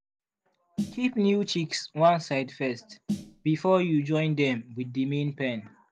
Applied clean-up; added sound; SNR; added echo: none; Snare drum; 12 dB; none.